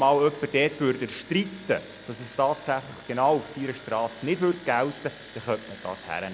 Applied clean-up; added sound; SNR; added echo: none; Engine; 20 dB; none.